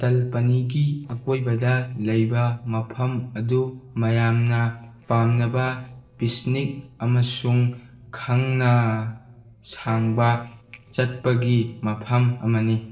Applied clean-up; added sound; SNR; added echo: neural separator model SepFormer DNS4.